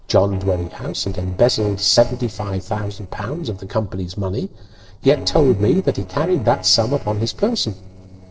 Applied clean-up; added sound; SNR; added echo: neural separator model SepFormer DNS4.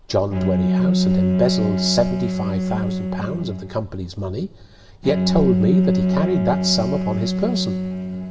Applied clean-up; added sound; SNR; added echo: none; Bowed string instrument; -2 dB; reverberation time 1.7 s.